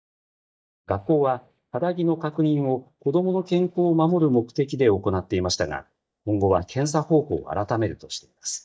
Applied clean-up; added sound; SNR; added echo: neural mask model DeepFilterNet 3.